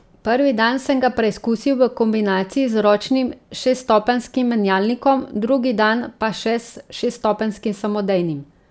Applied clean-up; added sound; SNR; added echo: none; none; none; none.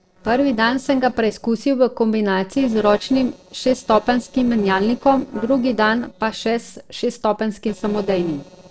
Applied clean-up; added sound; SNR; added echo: neural separator model SepFormer DNS4.